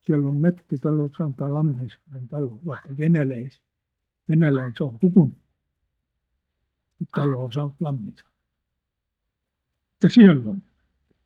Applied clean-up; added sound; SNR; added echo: neural mask model DeepFilterNet 3.